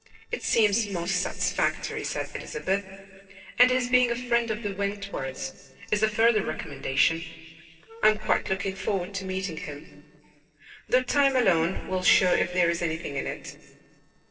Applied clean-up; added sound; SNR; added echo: neural separator model SepFormer DNS4.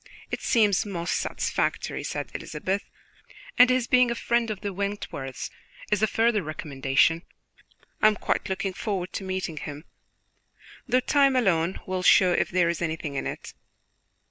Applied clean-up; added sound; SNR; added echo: none; none; none; none.